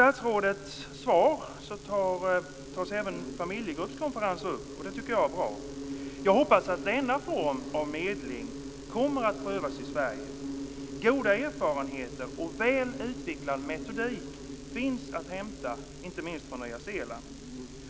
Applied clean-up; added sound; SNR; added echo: none; Insect; 11 dB; none.